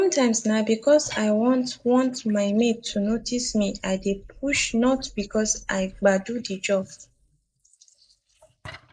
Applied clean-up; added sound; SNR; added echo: neural mask model Resemble Enhance denoiser.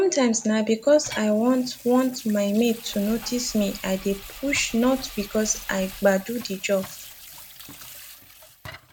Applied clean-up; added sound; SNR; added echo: none; Engine / Car + Sink (filling or washing) / Water tap, faucet; 17 dB; none.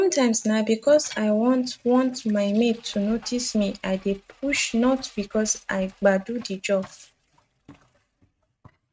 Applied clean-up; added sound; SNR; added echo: neural mask model RNNoise.